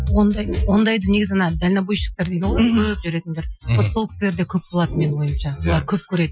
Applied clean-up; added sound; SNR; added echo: classical method Wiener filter.